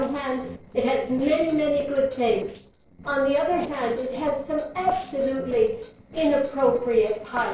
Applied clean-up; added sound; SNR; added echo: neural separator model SepFormer DNS4.